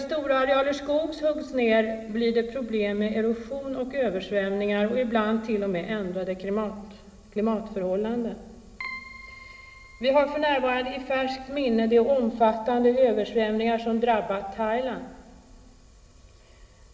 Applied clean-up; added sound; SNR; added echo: none; Keyboard (musical); 17 dB; reverberation time 2.7 s.